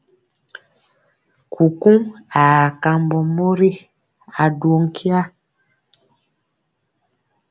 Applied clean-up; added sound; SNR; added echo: none; none; none; none.